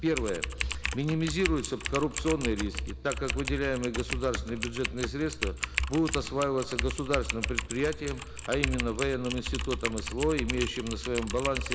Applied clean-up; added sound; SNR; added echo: none; Typing; 3 dB; none.